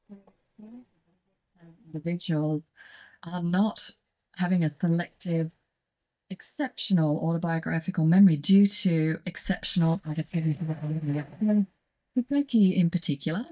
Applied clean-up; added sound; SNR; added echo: neural mask model DeepFilterNet 3.